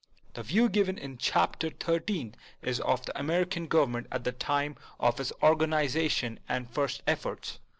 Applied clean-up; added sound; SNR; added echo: none; none; none; none.